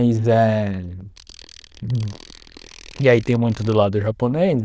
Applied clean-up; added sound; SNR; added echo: neural diffusion model UNIVERSE++.